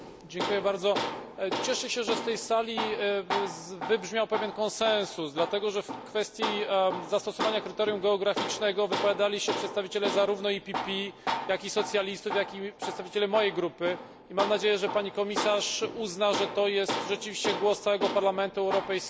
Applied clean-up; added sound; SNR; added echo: none; Tools; 7 dB; none.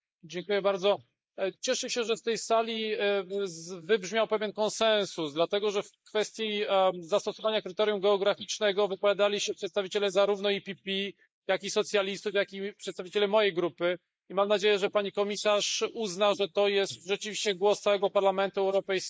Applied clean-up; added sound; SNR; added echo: neural mask model Resemble Enhance denoiser.